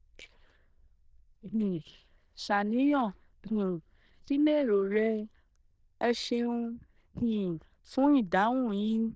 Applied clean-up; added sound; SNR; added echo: neural diffusion model UNIVERSE++.